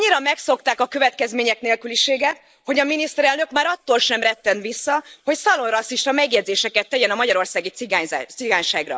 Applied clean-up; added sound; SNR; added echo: neural mask model Resemble Enhance denoiser.